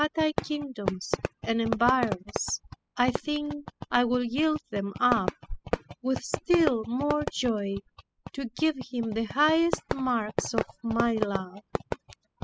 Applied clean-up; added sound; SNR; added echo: classical method spectral subtraction.